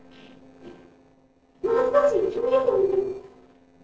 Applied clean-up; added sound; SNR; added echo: neural separator model SepFormer DNS4.